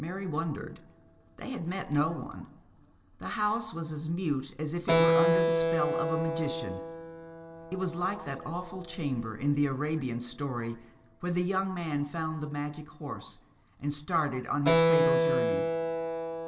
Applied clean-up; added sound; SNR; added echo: none; Keyboard (musical); -1 dB; reverberation time 1.4 s.